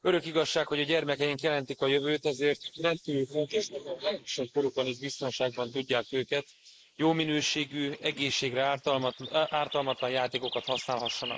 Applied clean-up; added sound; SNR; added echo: neural mask model Resemble Enhance denoiser.